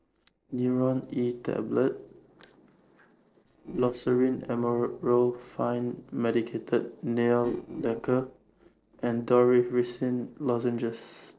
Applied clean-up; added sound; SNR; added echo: neural separator model SepFormer DNS4.